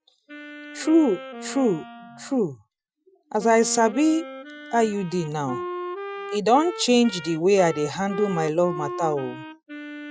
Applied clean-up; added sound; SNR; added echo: classical method Wiener filter.